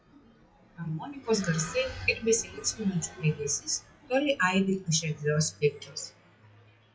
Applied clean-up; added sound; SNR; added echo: classical method WPE with log-MMSE.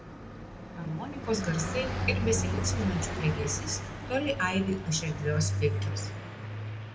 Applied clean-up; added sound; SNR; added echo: none; Car passing by; 1 dB; reverberation time 0.5 s.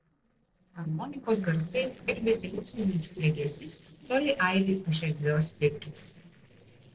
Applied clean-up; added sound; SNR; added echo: neural separator model SepFormer DNS4.